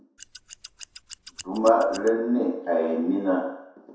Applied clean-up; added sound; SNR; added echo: none; Scissors; 19 dB; reverberation time 0.7 s.